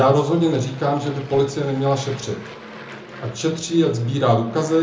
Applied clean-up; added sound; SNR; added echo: none; Aircraft; 19 dB; reverberation time 0.5 s.